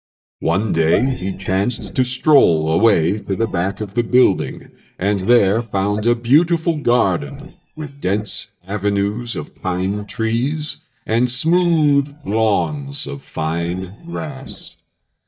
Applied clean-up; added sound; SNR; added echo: neural mask model DeepFilterNet 3.